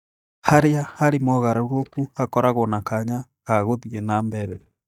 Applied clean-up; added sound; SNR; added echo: neural mask model DeepFilterNet 3.